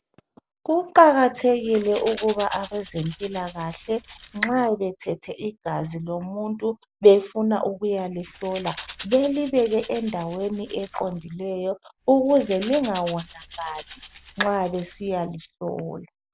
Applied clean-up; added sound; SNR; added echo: none; Rattle / Rattle (instrument); 19 dB; none.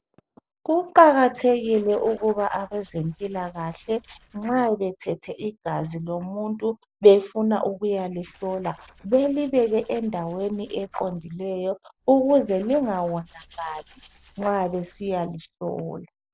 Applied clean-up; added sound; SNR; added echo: neural separator model SepFormer DNS4.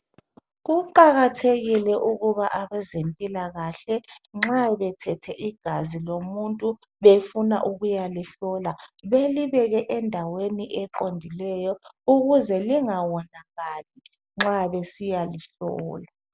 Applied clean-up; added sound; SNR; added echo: none; none; none; none.